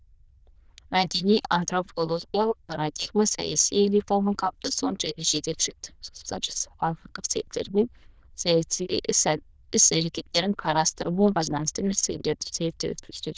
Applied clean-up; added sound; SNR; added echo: neural diffusion model UNIVERSE++.